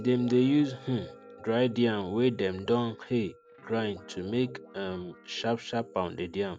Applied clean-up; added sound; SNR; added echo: none; Musical instrument + Guitar; 19 dB; none.